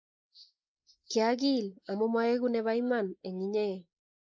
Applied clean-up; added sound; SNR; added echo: neural mask model Resemble Enhance denoiser.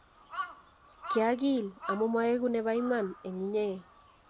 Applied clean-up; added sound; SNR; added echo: none; Crow; 12 dB; none.